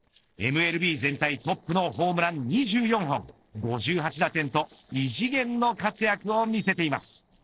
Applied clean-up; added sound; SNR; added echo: neural separator model SepFormer DNS4.